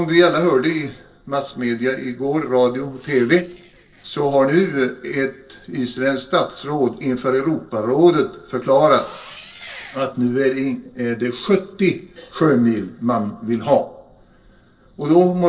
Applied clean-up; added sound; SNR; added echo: neural separator model SepFormer DNS4.